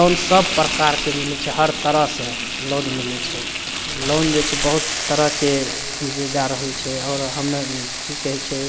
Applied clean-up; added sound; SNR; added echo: none; Frying (food); 4 dB; none.